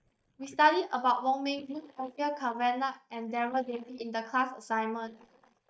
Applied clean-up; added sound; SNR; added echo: neural mask model DeepFilterNet 3.